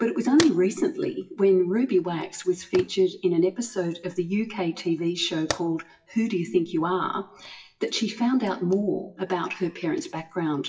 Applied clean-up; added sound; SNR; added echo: classical method WPE with log-MMSE.